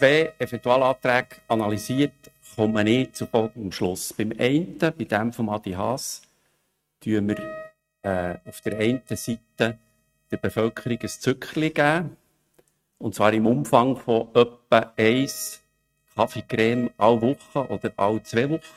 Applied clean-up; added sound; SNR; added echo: neural mask model RNNoise.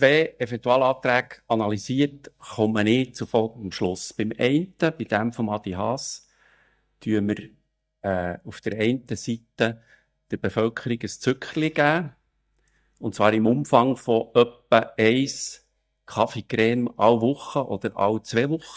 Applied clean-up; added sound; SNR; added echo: neural mask model DeepFilterNet 3.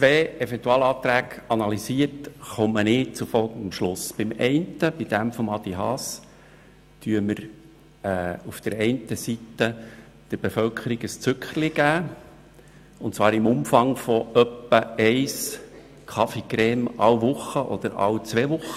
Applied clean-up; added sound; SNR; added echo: none; none; none; none.